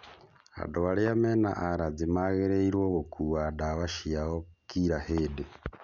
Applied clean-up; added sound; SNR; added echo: none; none; none; none.